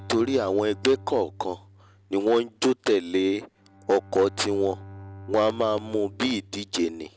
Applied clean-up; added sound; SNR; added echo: none; Bowed string instrument; 19 dB; none.